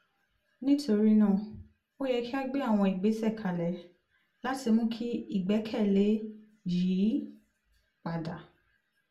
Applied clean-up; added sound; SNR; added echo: none; none; none; reverberation time 0.2 s.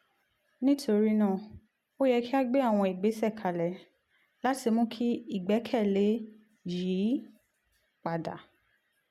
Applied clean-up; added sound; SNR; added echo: none; none; none; none.